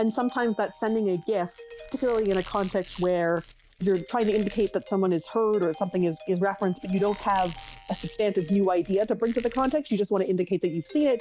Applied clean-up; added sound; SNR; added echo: none; Squeak + Doorbell; 19 dB; none.